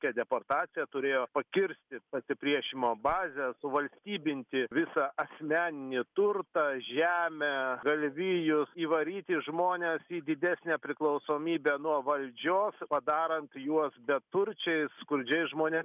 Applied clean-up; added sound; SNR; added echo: none; none; none; none.